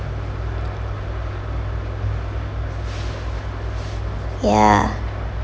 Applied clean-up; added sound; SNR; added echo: none; none; none; none.